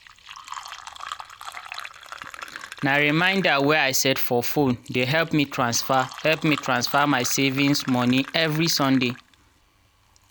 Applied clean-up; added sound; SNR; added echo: none; Fill (with liquid); 16 dB; none.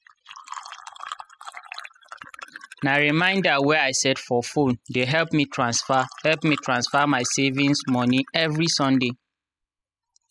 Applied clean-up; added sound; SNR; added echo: classical method spectral subtraction.